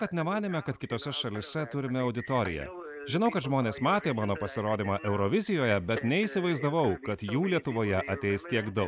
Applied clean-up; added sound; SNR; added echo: none; none; none; none.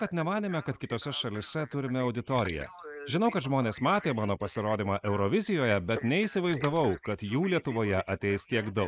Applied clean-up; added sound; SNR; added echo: neural mask model Resemble Enhance denoiser.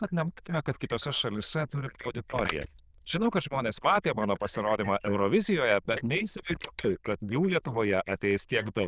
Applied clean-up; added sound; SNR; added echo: neural diffusion model UNIVERSE++.